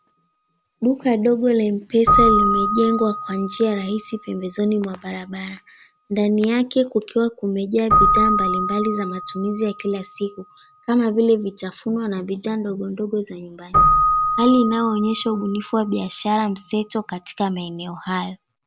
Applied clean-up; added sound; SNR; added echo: none; Keyboard (musical); 3 dB; none.